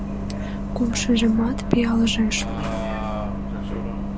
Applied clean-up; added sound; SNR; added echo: none; Bus; 2 dB; none.